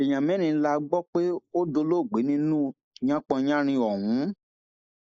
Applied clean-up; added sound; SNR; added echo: neural mask model Resemble Enhance denoiser.